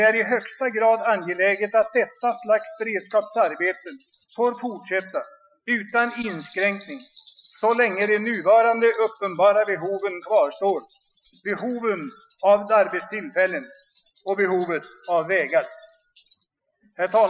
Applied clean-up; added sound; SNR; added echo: classical method Wiener filter.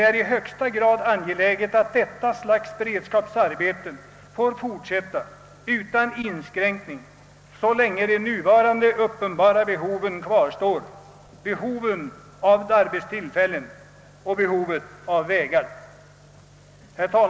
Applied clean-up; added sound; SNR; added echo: none; none; none; none.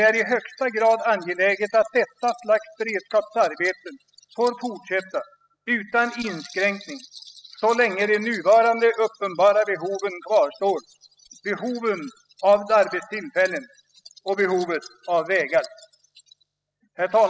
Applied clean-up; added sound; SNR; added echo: classical method spectral subtraction.